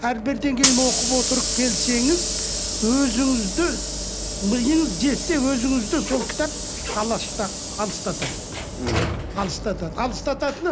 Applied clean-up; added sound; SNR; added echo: none; Sliding door / Hiss; 2 dB; none.